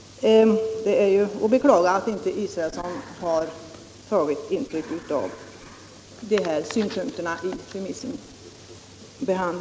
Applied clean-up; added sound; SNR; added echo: none; none; none; none.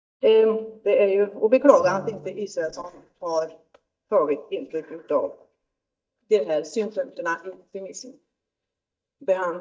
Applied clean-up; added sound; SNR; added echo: neural mask model DeepFilterNet 3.